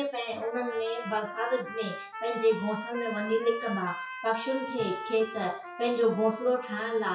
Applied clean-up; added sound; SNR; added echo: classical method WPE with log-MMSE.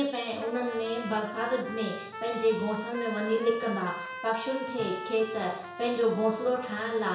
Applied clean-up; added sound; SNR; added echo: none; Trumpet; 11 dB; reverberation time 0.5 s.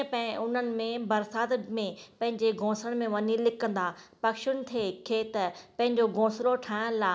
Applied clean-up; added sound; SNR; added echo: none; none; none; none.